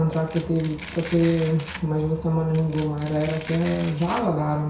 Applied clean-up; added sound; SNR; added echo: none; Domestic sounds, home sounds; 17 dB; reverberation time 0.6 s.